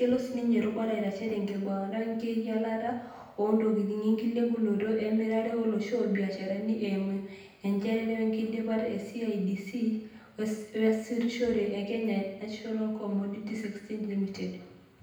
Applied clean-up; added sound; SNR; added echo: none; none; none; reverberation time 0.9 s.